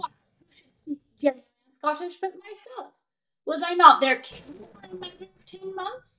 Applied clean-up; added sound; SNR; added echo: neural mask model DeepFilterNet 3.